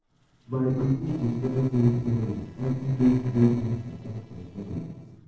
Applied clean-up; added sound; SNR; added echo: neural separator model SepFormer DNS4.